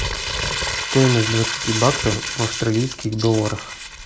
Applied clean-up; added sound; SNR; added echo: none; Crumpling, crinkling; 4 dB; none.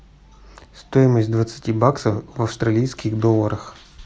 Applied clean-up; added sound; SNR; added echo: none; none; none; none.